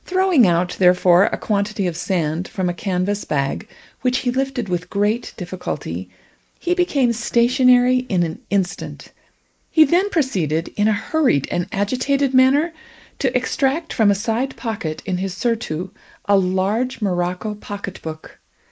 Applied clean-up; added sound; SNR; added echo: neural mask model Resemble Enhance denoiser.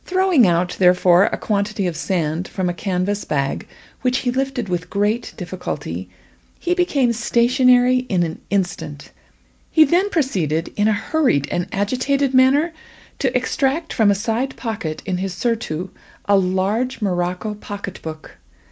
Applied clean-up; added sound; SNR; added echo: none; none; none; none.